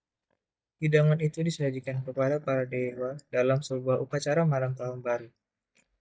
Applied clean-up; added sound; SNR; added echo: neural mask model DeepFilterNet 3.